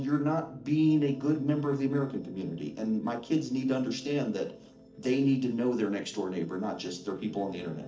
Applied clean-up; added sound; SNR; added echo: neural separator model SepFormer DNS4.